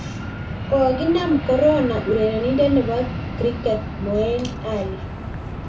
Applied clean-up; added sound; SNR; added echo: none; Fixed-wing aircraft, airplane; 7 dB; reverberation time 0.2 s.